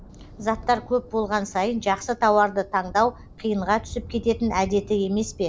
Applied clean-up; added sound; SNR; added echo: none; Thunder; 17 dB; none.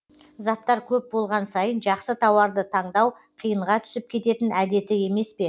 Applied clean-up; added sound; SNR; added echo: none; none; none; none.